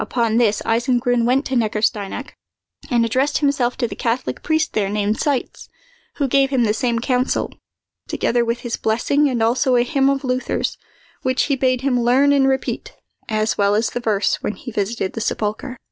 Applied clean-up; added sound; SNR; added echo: none; none; none; none.